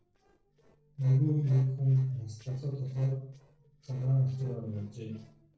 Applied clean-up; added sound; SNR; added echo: neural separator model SepFormer DNS4.